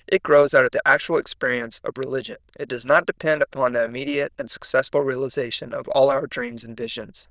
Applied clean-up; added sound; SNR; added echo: neural diffusion model UNIVERSE++.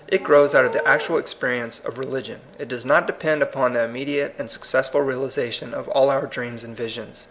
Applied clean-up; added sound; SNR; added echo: none; Livestock, farm animals, working animals; 18 dB; none.